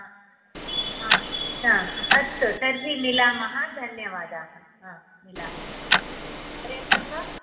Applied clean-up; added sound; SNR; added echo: none; Tick-tock; 0 dB; reverberation time 2.5 s.